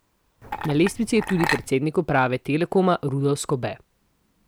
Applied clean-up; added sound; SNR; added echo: none; Chink, clink; 7 dB; none.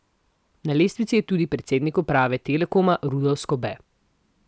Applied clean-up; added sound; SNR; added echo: none; none; none; none.